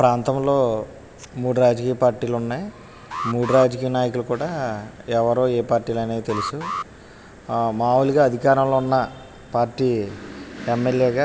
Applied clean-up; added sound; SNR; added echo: none; Alarm; 11 dB; none.